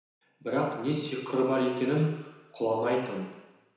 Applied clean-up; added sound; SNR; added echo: none; none; none; reverberation time 1.0 s.